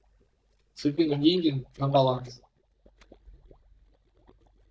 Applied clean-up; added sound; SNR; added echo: neural mask model DeepFilterNet 3.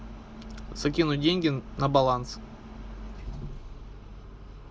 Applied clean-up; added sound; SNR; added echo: none; none; none; none.